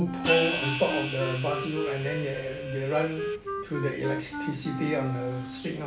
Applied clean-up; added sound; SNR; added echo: none; Wind instrument, woodwind instrument + Hi-hat; 3 dB; none.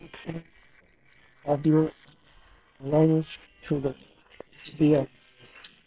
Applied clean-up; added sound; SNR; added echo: neural separator model SepFormer WHAM!.